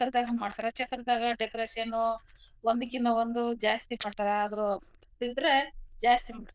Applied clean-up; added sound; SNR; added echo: neural diffusion model UNIVERSE++.